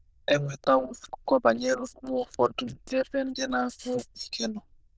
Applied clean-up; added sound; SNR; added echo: neural diffusion model UNIVERSE++.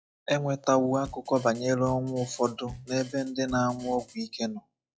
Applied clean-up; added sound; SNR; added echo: classical method log-MMSE.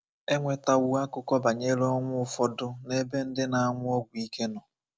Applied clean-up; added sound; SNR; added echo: none; none; none; none.